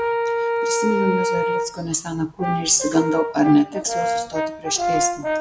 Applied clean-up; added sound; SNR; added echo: none; Brass instrument; 1 dB; none.